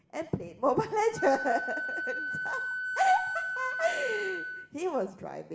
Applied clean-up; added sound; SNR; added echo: none; Wind instrument, woodwind instrument; 5 dB; reverberation time 0.8 s.